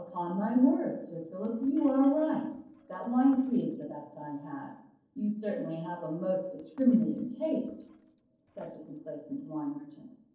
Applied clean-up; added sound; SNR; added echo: neural separator model SepFormer DNS4.